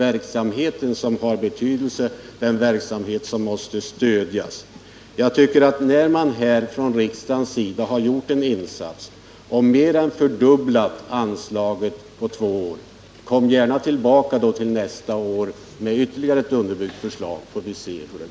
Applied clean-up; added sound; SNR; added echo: none; none; none; none.